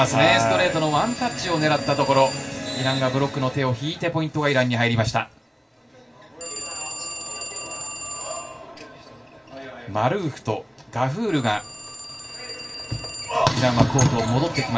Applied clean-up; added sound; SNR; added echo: none; Telephone; 15 dB; reverberation time 0.2 s.